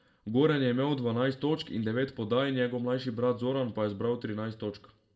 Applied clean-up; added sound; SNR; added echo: none; none; none; reverberation time 0.4 s.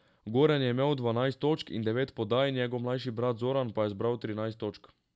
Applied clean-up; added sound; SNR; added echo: none; none; none; none.